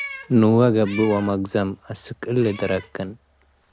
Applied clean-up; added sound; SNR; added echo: none; Meow; 18 dB; none.